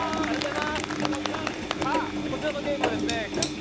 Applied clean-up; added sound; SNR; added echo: none; Engine; -1 dB; none.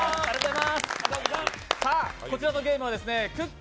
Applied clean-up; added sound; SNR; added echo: none; none; none; none.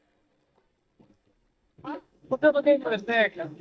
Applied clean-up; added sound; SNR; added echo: neural mask model DeepFilterNet 3.